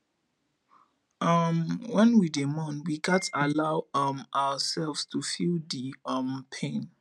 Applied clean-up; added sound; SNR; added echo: none; none; none; none.